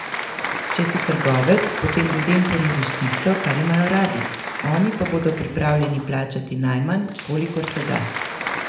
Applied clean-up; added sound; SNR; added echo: none; Applause; 6 dB; reverberation time 0.8 s.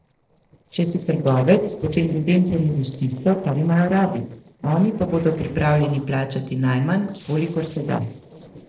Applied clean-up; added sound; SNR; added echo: neural separator model SepFormer DNS4.